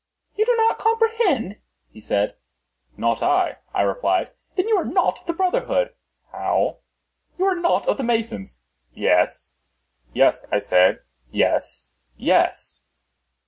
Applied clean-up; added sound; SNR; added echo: none; none; none; none.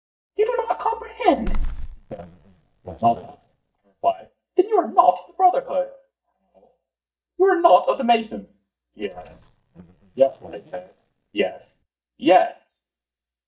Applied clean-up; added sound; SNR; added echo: neural mask model DeepFilterNet 3.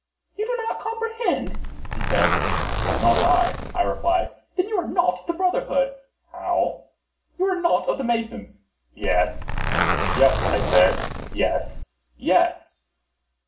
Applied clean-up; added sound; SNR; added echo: none; Zipper (clothing); -1 dB; reverberation time 0.4 s.